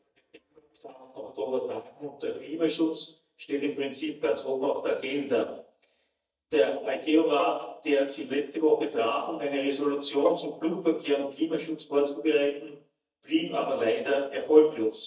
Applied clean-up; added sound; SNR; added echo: neural mask model DeepFilterNet 3.